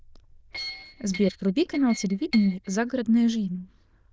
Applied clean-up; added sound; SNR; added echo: neural diffusion model UNIVERSE++.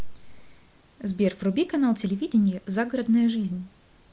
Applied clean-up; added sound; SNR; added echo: none; none; none; none.